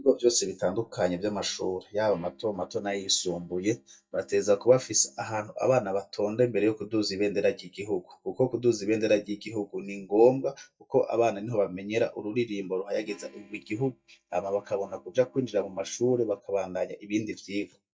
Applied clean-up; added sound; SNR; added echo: neural mask model DeepFilterNet 3.